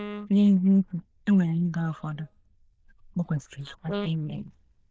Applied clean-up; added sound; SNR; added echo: neural diffusion model UNIVERSE++.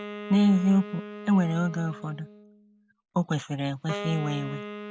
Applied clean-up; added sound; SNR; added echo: none; Wind instrument, woodwind instrument; 13 dB; none.